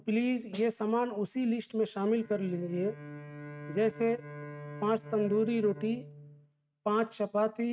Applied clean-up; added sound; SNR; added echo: neural mask model RNNoise.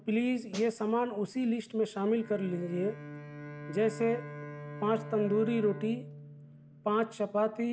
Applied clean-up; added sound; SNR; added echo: none; Bowed string instrument + Snare drum; 14 dB; none.